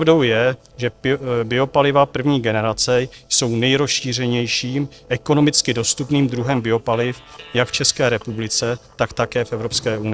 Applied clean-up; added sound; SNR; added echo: neural separator model SepFormer DNS4.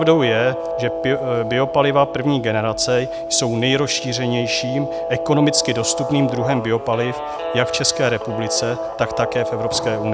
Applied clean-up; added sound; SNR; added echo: none; Guitar; 5 dB; none.